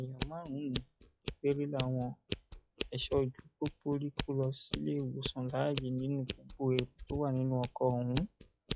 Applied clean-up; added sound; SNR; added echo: classical method log-MMSE.